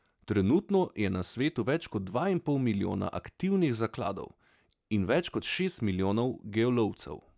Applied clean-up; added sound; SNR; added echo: none; none; none; none.